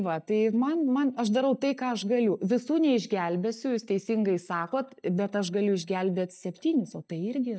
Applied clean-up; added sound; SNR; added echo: neural mask model DeepFilterNet 3.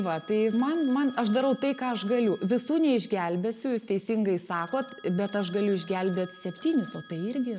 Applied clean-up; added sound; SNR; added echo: none; Telephone; 16 dB; none.